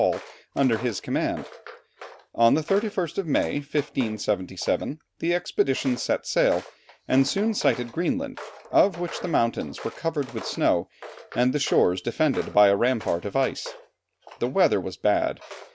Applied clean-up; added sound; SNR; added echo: none; Walk, footsteps; 18 dB; none.